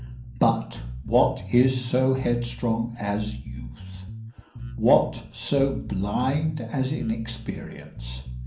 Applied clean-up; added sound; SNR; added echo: none; Bass guitar; 11 dB; reverberation time 0.6 s.